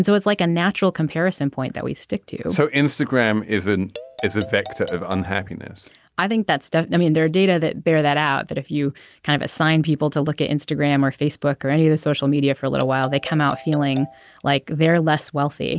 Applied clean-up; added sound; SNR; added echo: none; Marimba, xylophone; 17 dB; none.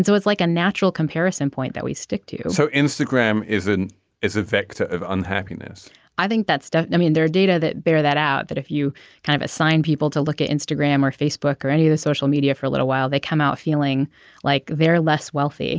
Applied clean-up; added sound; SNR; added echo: none; none; none; none.